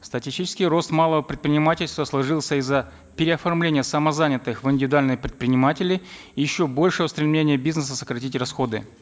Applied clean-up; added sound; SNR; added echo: none; none; none; none.